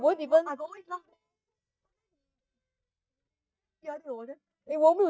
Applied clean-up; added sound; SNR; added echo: neural mask model DeepFilterNet 3.